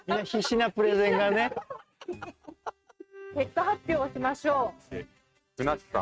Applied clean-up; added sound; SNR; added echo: neural mask model RNNoise.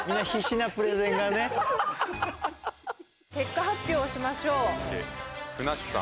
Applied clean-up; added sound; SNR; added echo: none; none; none; none.